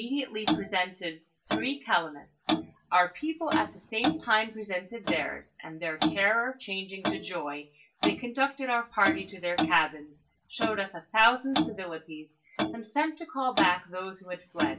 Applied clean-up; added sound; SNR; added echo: none; Clock; 4 dB; reverberation time 0.2 s.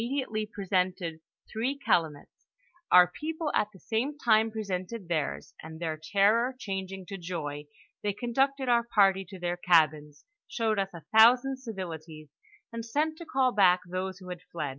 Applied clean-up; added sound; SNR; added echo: none; none; none; none.